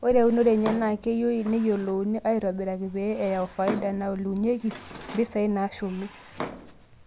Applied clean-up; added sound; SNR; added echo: none; Drawer open or close; 15 dB; none.